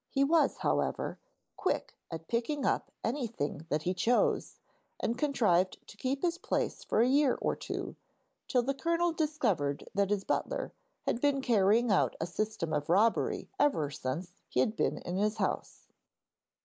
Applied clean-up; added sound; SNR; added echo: neural mask model Resemble Enhance denoiser.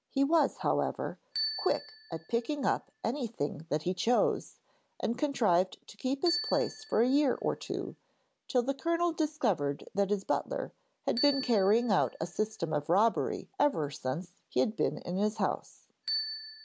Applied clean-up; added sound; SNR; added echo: none; Bicycle bell; 14 dB; none.